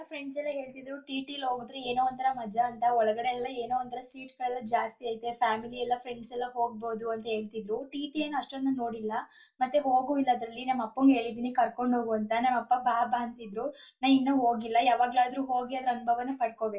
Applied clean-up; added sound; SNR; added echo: none; none; none; reverberation time 0.2 s.